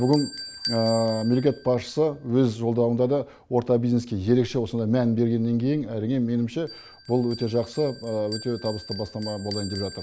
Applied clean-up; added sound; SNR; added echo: none; Bell; 16 dB; none.